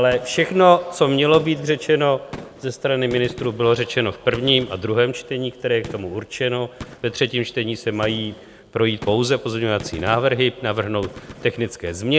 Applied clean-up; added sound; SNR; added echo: none; Gunshot, gunfire; 19 dB; none.